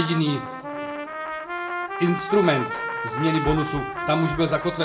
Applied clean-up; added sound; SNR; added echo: none; Trumpet; 5 dB; reverberation time 0.3 s.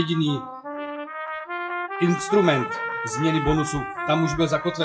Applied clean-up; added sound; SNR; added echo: classical method WPE with log-MMSE.